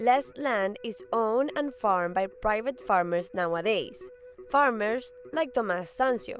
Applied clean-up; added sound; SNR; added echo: none; Keyboard (musical); 20 dB; none.